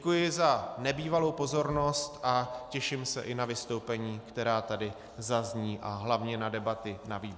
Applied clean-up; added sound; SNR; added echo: none; none; none; none.